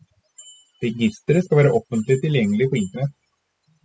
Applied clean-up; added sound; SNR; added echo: classical method spectral subtraction.